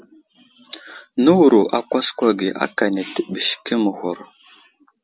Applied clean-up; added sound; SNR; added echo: none; none; none; none.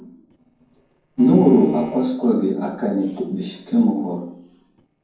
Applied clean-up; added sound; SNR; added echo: neural separator model SepFormer DNS4.